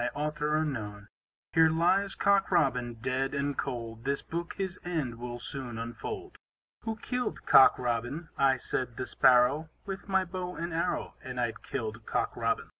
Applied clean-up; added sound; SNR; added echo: none; none; none; none.